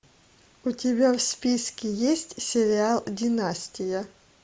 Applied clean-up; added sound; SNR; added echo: none; none; none; none.